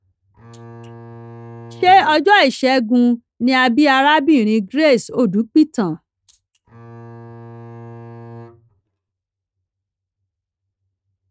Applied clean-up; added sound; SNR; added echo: neural mask model RNNoise.